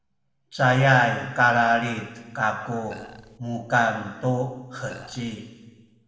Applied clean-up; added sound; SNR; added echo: none; Burping, eructation; 19 dB; reverberation time 1.2 s.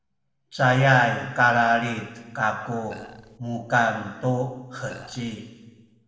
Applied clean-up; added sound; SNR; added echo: neural separator model SepFormer DNS4.